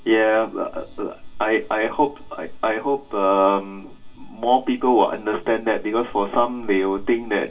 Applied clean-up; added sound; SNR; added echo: none; none; none; reverberation time 0.2 s.